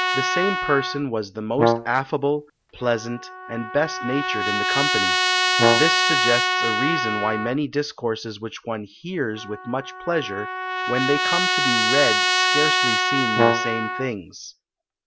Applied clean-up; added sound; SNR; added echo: none; Trumpet + Brass instrument; -3 dB; none.